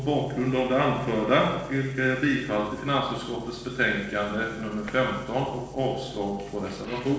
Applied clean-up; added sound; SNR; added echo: neural separator model SepFormer DNS4.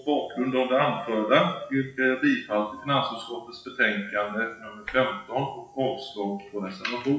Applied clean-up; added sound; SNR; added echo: classical method WPE with log-MMSE.